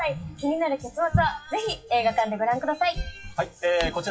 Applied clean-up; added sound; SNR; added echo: classical method WPE with log-MMSE.